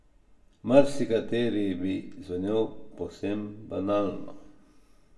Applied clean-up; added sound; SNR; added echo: none; none; none; reverberation time 0.2 s.